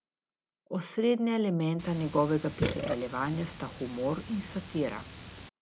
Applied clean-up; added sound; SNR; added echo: none; Burping, eructation; 8 dB; none.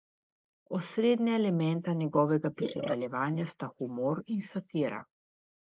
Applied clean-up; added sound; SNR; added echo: neural mask model Resemble Enhance denoiser.